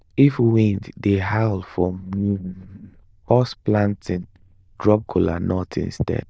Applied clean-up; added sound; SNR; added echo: neural diffusion model UNIVERSE++.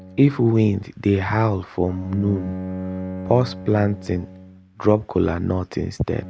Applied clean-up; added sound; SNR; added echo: none; Bowed string instrument; 13 dB; none.